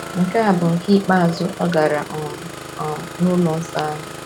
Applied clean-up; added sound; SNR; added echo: none; Engine starting; 13 dB; none.